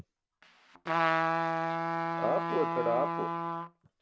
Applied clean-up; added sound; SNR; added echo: none; Trumpet; -4 dB; none.